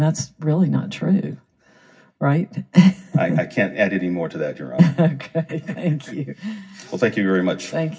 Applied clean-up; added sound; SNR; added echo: none; none; none; reverberation time 0.4 s.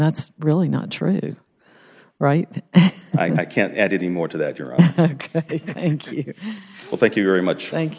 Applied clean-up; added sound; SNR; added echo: none; none; none; none.